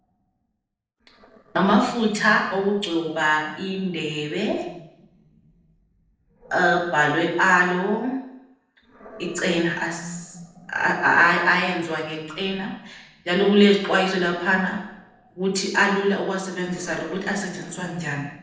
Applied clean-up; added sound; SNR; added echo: neural separator model SepFormer DNS4.